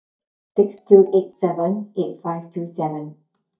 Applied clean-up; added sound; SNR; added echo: neural mask model DeepFilterNet 3.